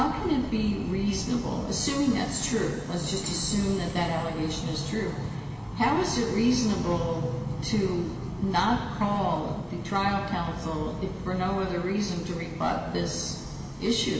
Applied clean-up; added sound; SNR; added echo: none; none; none; reverberation time 2.5 s.